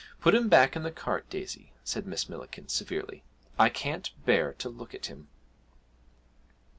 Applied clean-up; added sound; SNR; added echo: none; none; none; none.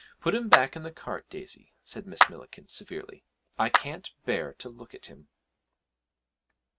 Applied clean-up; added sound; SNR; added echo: neural mask model RNNoise.